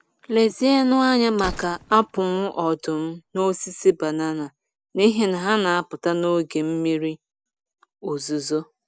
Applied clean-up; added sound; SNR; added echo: none; Gunshot, gunfire; 18 dB; none.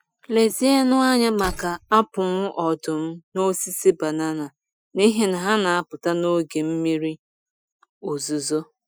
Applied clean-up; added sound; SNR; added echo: classical method Wiener filter.